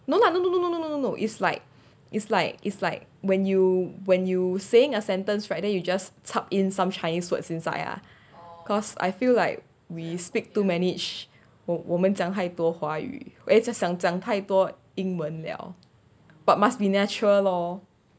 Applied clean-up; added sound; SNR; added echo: none; none; none; none.